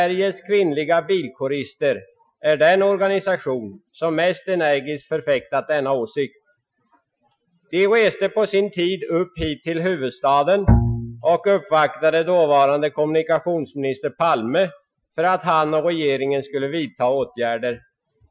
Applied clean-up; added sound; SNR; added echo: classical method Wiener filter.